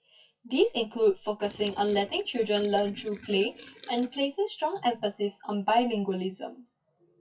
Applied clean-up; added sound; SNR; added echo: classical method WPE with log-MMSE.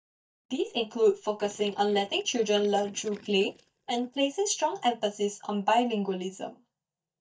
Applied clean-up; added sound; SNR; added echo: neural mask model DeepFilterNet 3.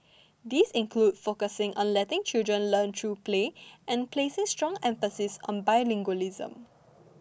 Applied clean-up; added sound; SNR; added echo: none; none; none; none.